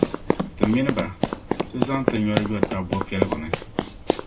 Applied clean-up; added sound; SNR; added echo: none; Run; -2 dB; reverberation time 0.2 s.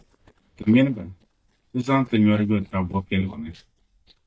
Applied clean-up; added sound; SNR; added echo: neural mask model DeepFilterNet 3.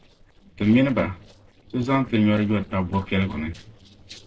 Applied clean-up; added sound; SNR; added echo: neural separator model SepFormer DNS4.